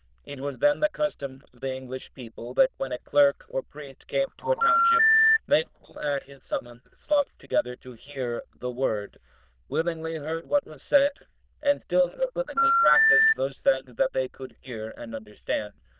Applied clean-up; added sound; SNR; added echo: neural diffusion model UNIVERSE++.